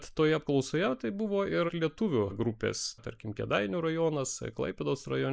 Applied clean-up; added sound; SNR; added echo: neural mask model Resemble Enhance denoiser.